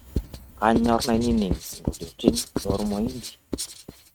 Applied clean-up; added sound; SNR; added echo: neural mask model RNNoise.